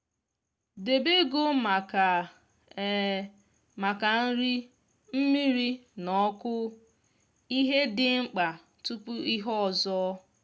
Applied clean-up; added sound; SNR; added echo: none; none; none; none.